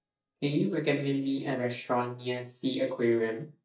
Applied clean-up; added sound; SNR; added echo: neural mask model DeepFilterNet 3.